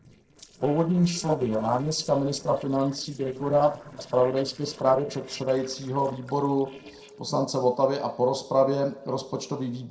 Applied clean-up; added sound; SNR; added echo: neural separator model SepFormer DNS4.